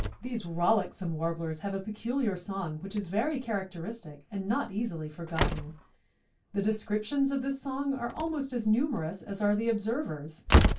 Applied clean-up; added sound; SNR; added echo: none; Slam; 3 dB; reverberation time 0.2 s.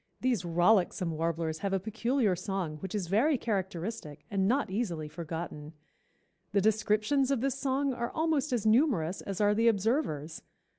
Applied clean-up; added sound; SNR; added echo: none; none; none; none.